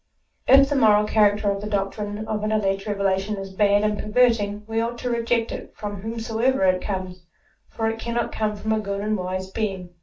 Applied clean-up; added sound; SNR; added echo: none; none; none; reverberation time 0.2 s.